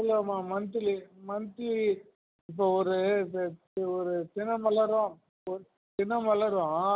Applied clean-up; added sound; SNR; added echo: none; none; none; none.